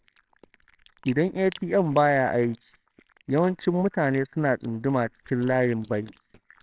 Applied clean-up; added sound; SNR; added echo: neural separator model SepFormer WHAMR!.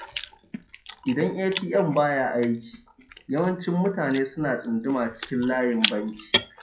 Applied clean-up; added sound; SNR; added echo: classical method WPE with log-MMSE.